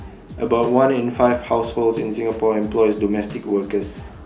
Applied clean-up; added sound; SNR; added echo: none; Drum kit; 19 dB; none.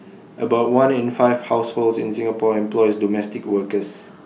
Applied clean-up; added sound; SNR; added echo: none; none; none; none.